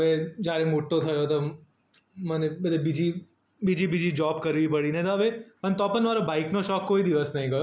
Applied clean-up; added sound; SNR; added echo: none; none; none; none.